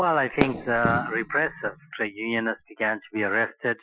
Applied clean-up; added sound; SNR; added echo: classical method Wiener filter.